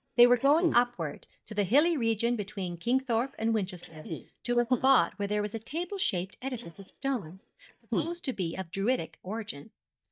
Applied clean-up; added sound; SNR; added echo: neural mask model DeepFilterNet 3.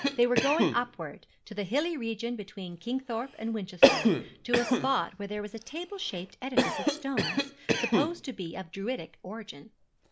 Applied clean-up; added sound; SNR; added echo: none; Cough; -2 dB; none.